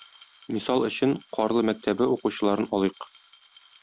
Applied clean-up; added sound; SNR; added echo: none; Glass; 19 dB; none.